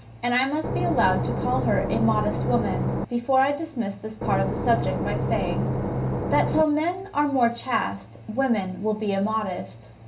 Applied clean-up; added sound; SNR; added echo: none; Engine / Boat, Water vehicle; 0 dB; reverberation time 0.3 s.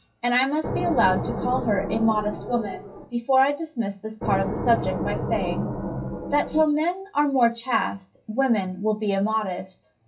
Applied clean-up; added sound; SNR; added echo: classical method WPE with log-MMSE.